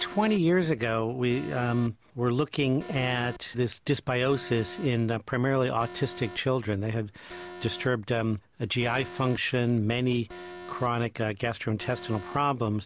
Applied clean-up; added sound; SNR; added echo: none; Alarm; 18 dB; none.